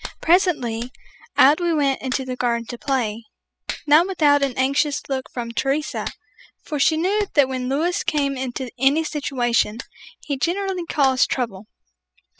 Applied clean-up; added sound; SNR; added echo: classical method spectral subtraction.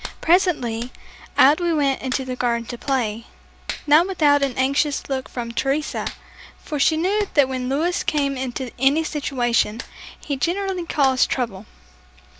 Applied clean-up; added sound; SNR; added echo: none; Hands; 17 dB; none.